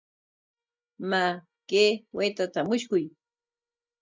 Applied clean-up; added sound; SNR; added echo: neural mask model DeepFilterNet 3.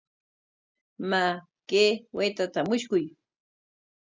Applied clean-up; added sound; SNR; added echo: none; none; none; none.